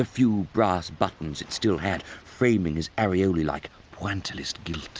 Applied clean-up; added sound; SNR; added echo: none; none; none; none.